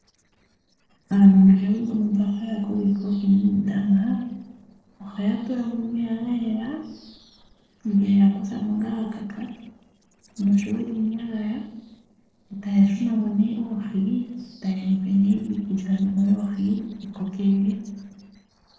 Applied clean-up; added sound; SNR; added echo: neural separator model SepFormer DNS4.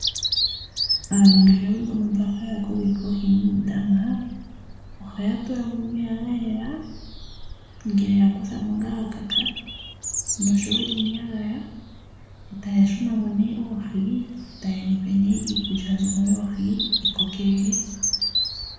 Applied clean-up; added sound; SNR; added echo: none; Bird vocalization, bird call, bird song; 7 dB; reverberation time 1.0 s.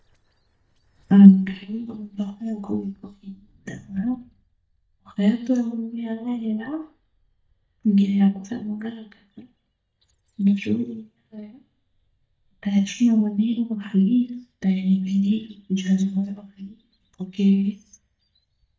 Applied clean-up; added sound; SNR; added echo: neural mask model DeepFilterNet 3.